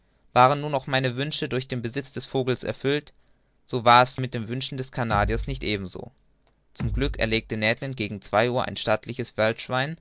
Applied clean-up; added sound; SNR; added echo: none; Bass drum; 8 dB; none.